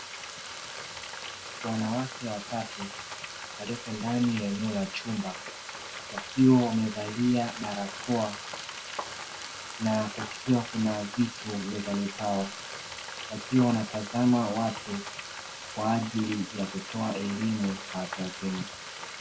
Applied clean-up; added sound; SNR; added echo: none; Frying (food); 10 dB; reverberation time 0.2 s.